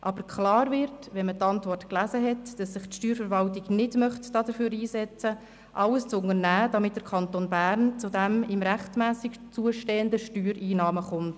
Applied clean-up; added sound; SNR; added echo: none; none; none; none.